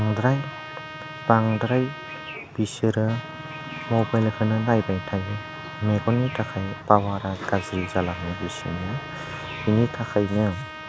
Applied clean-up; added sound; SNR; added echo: none; Trumpet; 14 dB; none.